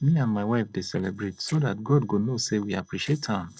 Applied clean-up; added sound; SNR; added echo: neural separator model SepFormer DNS4.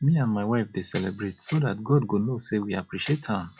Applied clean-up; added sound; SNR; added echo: classical method log-MMSE.